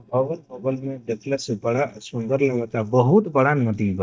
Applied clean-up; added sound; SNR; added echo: neural mask model DeepFilterNet 3.